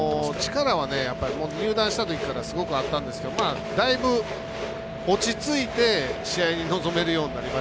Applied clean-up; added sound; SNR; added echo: none; Organ; 11 dB; none.